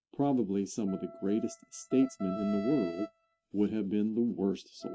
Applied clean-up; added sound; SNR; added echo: neural mask model RNNoise.